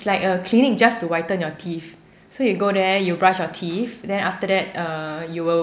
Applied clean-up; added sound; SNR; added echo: none; none; none; none.